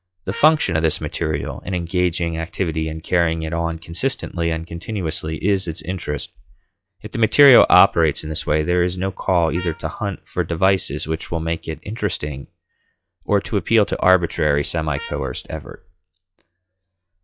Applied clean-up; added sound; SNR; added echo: classical method log-MMSE.